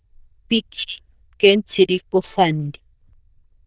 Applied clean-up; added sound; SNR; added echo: neural diffusion model UNIVERSE++.